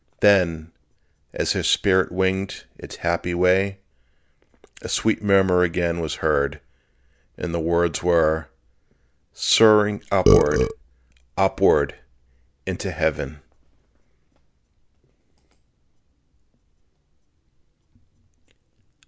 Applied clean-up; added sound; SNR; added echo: none; Burping, eructation; -2 dB; none.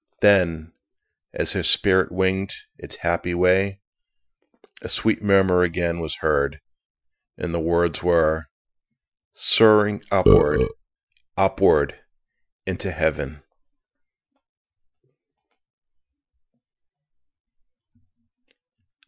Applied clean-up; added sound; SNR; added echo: classical method Wiener filter.